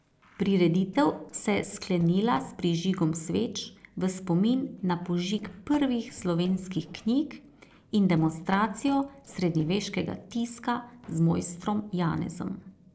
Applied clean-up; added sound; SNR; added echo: neural separator model SepFormer DNS4.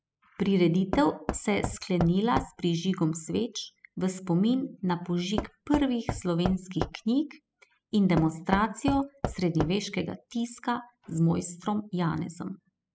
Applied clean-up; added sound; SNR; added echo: classical method spectral subtraction.